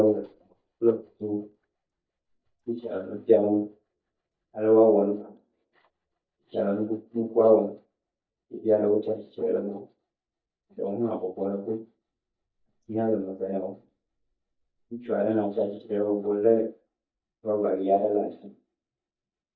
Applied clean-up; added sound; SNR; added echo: neural mask model DeepFilterNet 3.